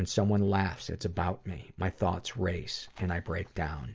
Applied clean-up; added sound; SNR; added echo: none; none; none; none.